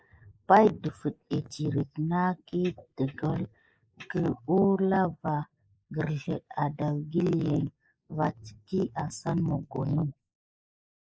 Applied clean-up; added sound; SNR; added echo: neural mask model Resemble Enhance denoiser.